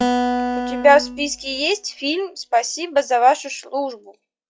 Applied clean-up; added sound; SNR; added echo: classical method log-MMSE.